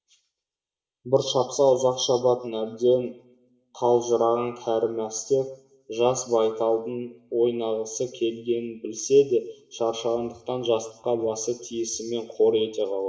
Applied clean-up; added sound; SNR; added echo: none; none; none; reverberation time 0.6 s.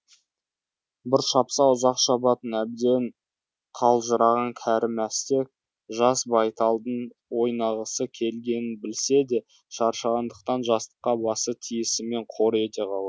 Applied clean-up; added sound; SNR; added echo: none; none; none; none.